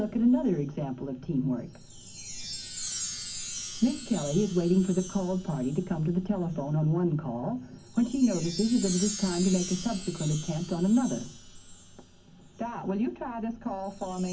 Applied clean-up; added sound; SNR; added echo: none; Chime; 12 dB; reverberation time 0.3 s.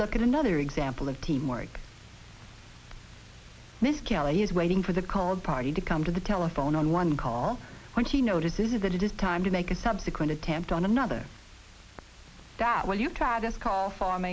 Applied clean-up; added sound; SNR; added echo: none; none; none; none.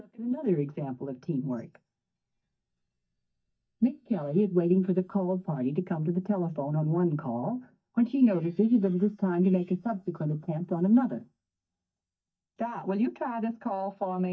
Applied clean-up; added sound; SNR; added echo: neural mask model DeepFilterNet 3.